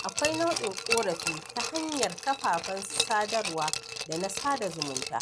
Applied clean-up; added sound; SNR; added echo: none; Glass; 3 dB; none.